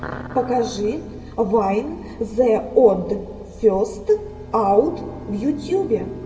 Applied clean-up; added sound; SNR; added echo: none; Bowed string instrument; 20 dB; reverberation time 1.3 s.